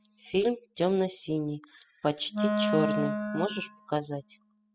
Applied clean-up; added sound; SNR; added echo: classical method spectral subtraction.